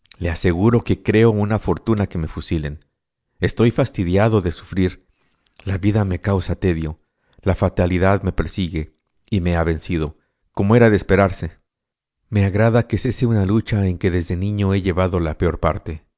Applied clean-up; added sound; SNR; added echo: none; none; none; none.